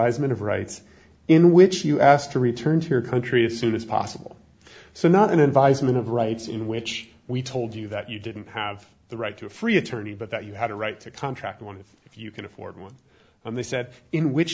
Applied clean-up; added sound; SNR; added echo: none; none; none; none.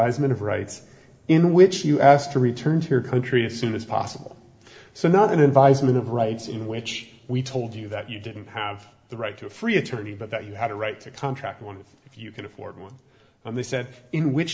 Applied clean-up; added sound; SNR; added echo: none; none; none; reverberation time 1.2 s.